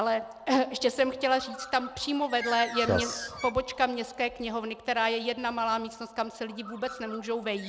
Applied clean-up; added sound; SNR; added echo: none; Bird; 14 dB; none.